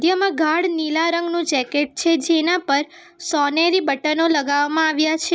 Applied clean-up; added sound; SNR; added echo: none; none; none; none.